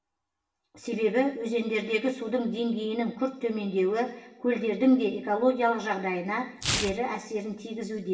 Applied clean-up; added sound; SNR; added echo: none; Tearing; 10 dB; reverberation time 0.8 s.